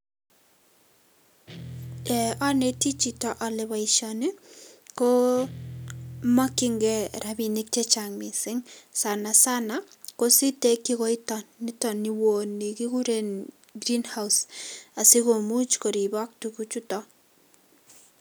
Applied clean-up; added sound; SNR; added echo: none; Guitar; 16 dB; none.